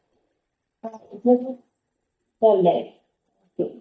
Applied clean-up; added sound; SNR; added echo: neural mask model DeepFilterNet 3.